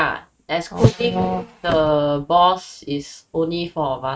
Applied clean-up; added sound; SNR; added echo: neural mask model RNNoise.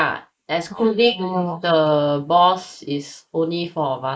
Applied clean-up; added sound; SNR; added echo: neural mask model Resemble Enhance denoiser.